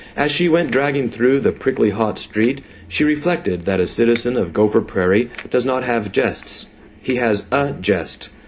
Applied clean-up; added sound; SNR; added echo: none; Crackle; 19 dB; reverberation time 0.3 s.